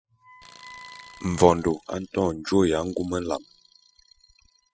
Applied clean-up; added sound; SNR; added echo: classical method spectral subtraction.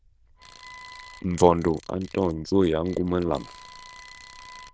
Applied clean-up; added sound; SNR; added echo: neural diffusion model UNIVERSE++.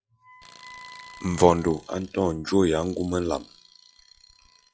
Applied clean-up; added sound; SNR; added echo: classical method log-MMSE.